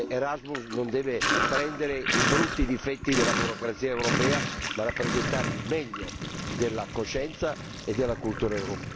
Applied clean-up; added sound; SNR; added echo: none; Sink (filling or washing); 0 dB; none.